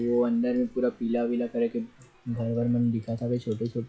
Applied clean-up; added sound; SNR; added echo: classical method log-MMSE.